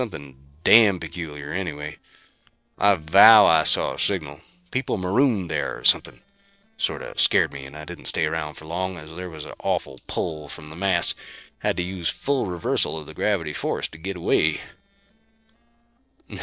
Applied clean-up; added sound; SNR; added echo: neural separator model SepFormer DNS4.